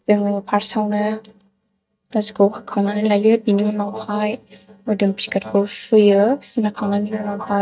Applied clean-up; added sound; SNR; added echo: neural mask model DeepFilterNet 3.